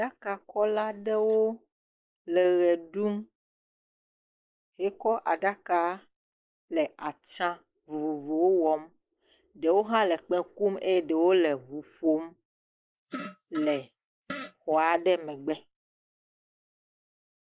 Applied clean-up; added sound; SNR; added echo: neural mask model Resemble Enhance denoiser.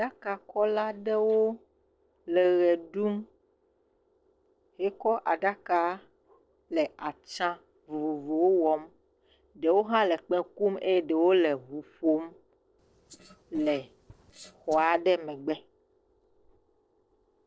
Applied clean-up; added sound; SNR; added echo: neural separator model SepFormer DNS4.